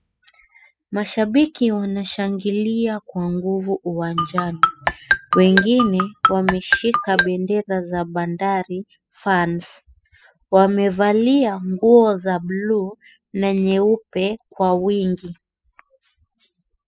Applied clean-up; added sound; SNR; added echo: classical method spectral subtraction.